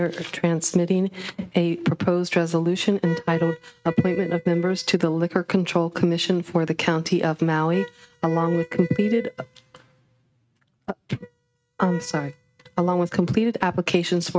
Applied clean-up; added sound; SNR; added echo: neural mask model RNNoise.